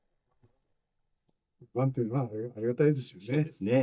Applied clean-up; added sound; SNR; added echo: neural mask model DeepFilterNet 3.